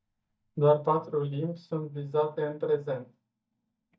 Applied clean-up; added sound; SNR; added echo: neural mask model DeepFilterNet 3.